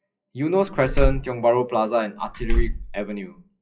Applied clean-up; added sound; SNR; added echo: classical method WPE with log-MMSE.